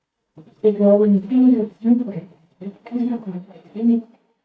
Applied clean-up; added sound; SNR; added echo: neural mask model DeepFilterNet 3.